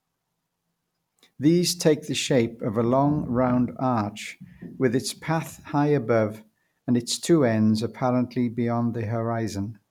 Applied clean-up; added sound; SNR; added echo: none; none; none; none.